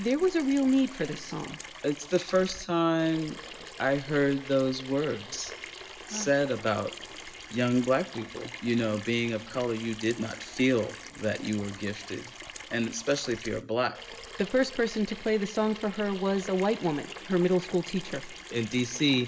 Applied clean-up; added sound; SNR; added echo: none; Sink (filling or washing) / Water tap, faucet; 15 dB; reverberation time 0.9 s.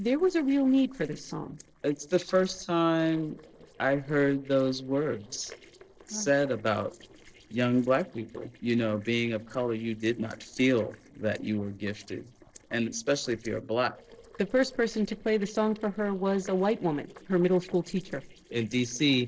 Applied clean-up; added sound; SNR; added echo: neural separator model SepFormer DNS4.